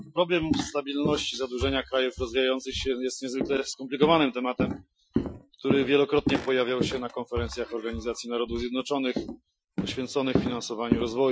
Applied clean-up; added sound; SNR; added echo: classical method Wiener filter.